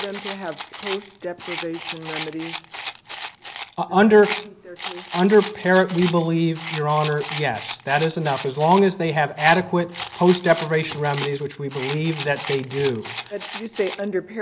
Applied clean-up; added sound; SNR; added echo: none; Rattle; 13 dB; none.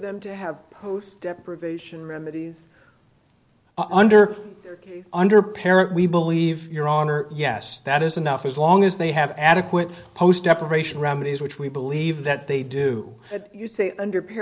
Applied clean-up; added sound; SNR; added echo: none; none; none; none.